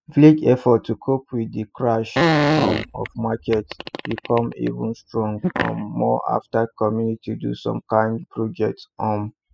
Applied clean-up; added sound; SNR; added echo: classical method spectral subtraction.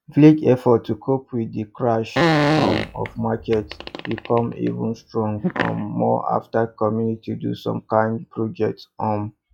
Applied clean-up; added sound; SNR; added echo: classical method log-MMSE.